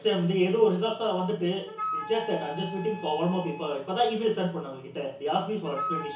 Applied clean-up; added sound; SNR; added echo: none; Wind instrument, woodwind instrument; 12 dB; reverberation time 0.7 s.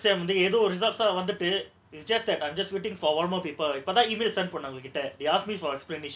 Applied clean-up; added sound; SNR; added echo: none; none; none; none.